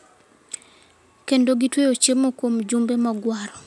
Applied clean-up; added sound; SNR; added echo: none; none; none; none.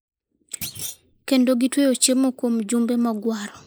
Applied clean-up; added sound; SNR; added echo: neural mask model Resemble Enhance denoiser.